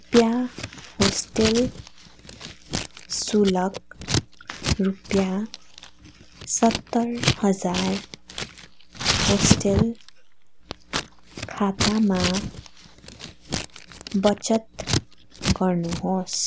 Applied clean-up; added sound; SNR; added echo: none; Scissors; 4 dB; none.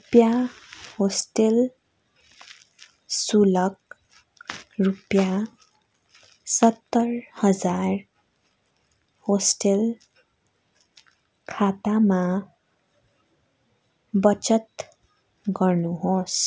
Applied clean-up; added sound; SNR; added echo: none; none; none; none.